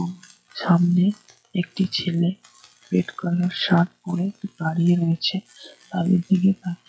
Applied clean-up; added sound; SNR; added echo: classical method log-MMSE.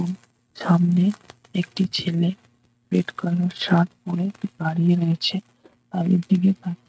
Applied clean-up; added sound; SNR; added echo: neural mask model RNNoise.